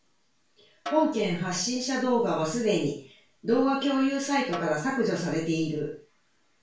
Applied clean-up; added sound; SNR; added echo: none; Snare drum; 17 dB; reverberation time 0.4 s.